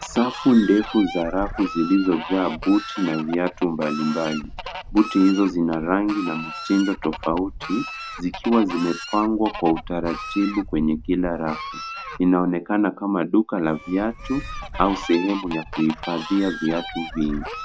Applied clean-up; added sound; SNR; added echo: none; Fowl; 12 dB; none.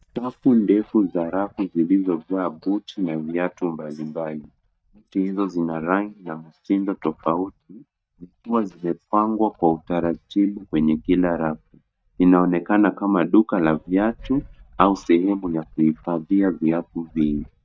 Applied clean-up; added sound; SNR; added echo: neural mask model DeepFilterNet 3.